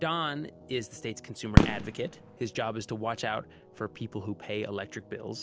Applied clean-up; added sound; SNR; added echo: none; Fireworks; -4 dB; none.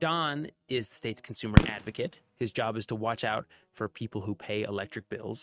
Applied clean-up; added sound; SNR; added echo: neural mask model RNNoise.